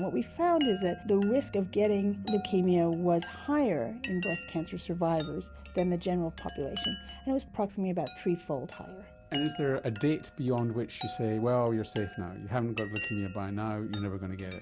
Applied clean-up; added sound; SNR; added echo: none; Chime; 14 dB; none.